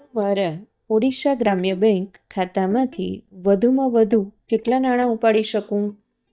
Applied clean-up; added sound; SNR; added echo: neural mask model DeepFilterNet 3.